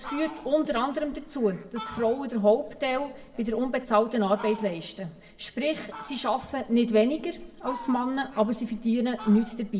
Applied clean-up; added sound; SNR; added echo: none; Fowl; 17 dB; reverberation time 1.1 s.